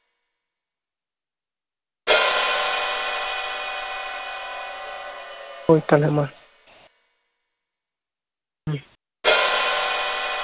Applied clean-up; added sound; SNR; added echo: none; Hi-hat; -4 dB; none.